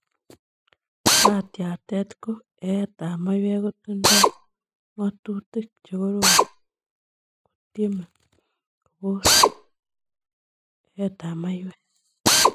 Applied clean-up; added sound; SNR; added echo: classical method spectral subtraction.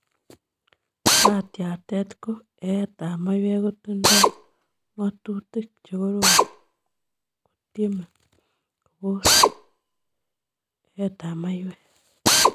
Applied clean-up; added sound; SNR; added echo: none; Drill; -4 dB; none.